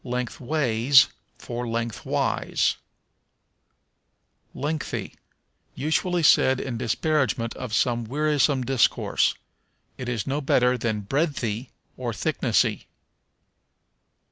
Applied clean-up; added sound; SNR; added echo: none; none; none; none.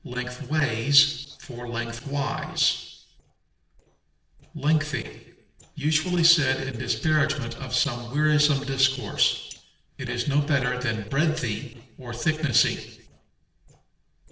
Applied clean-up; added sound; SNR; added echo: neural separator model SepFormer DNS4.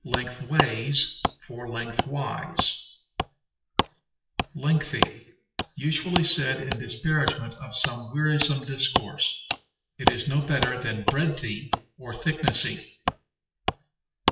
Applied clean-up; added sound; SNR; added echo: classical method WPE with log-MMSE.